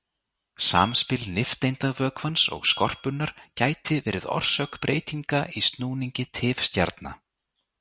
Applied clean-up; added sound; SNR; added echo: none; Glass; 19 dB; none.